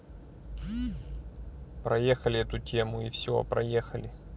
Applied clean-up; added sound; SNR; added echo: none; none; none; none.